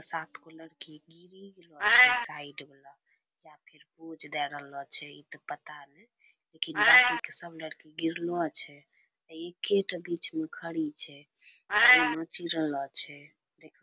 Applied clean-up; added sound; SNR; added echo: none; Meow; -3 dB; none.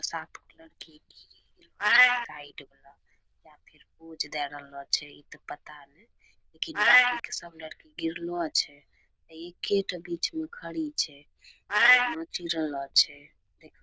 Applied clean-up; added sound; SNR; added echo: neural diffusion model UNIVERSE++.